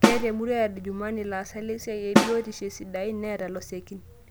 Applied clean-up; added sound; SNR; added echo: none; Snare drum; -1 dB; none.